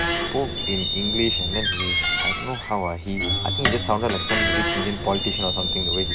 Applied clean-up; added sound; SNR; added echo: none; Squeak; -3 dB; none.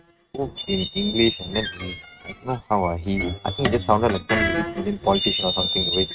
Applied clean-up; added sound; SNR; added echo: neural mask model RNNoise.